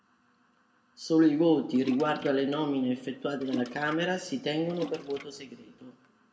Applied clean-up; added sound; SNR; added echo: none; Splash, splatter; 15 dB; reverberation time 0.9 s.